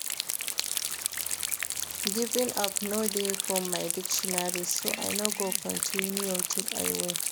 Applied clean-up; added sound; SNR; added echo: none; Rain; -2 dB; none.